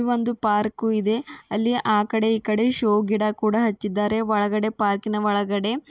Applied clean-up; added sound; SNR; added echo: none; none; none; none.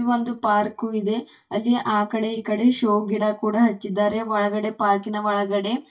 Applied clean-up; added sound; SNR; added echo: neural mask model DeepFilterNet 3.